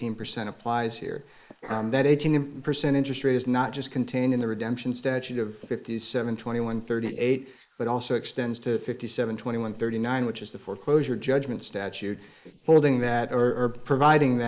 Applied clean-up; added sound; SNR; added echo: neural mask model Resemble Enhance denoiser.